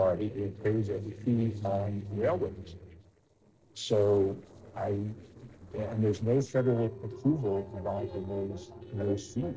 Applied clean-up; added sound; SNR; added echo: neural separator model SepFormer DNS4.